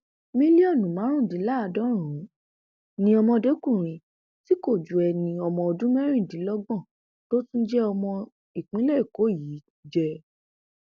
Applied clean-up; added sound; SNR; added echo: none; none; none; none.